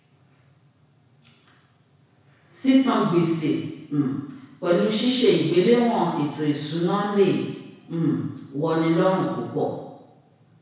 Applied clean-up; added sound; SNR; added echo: none; none; none; reverberation time 1.0 s.